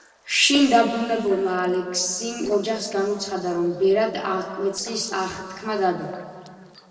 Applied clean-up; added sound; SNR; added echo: neural separator model SepFormer DNS4.